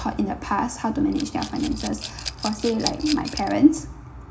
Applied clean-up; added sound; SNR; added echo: none; Rattle / Glass; 11 dB; reverberation time 0.4 s.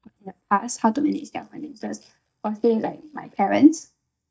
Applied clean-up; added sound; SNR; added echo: neural mask model DeepFilterNet 3.